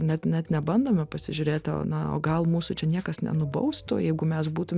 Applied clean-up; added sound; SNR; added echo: none; none; none; none.